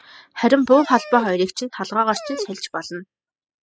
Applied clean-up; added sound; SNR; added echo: classical method spectral subtraction.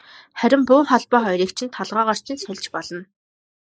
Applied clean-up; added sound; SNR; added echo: neural mask model Resemble Enhance denoiser.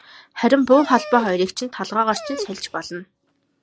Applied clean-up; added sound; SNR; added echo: none; Dog; 14 dB; none.